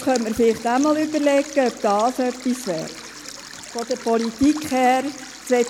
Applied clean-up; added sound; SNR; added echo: none; Stream; 16 dB; none.